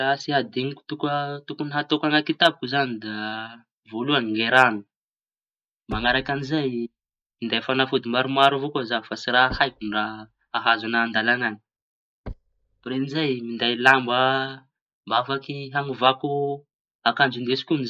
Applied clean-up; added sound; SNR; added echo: neural mask model DeepFilterNet 3.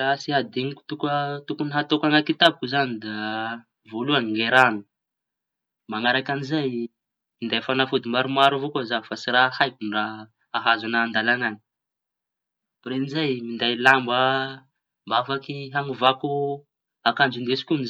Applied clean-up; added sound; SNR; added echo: none; none; none; none.